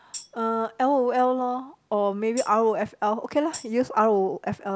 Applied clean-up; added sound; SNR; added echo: none; Tambourine; 19 dB; none.